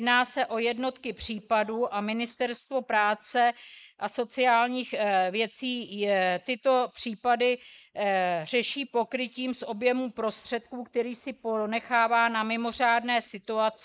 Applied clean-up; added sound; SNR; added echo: neural mask model Resemble Enhance denoiser.